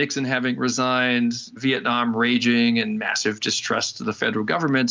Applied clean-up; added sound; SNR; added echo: none; none; none; none.